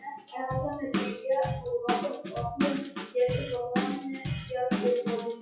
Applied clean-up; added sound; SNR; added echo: classical method WPE with log-MMSE.